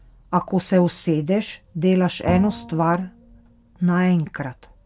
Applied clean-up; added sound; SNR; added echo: none; Bowed string instrument; 13 dB; none.